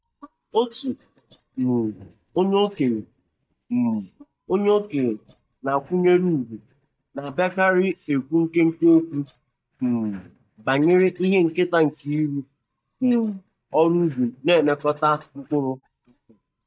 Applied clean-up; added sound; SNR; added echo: neural mask model DeepFilterNet 3.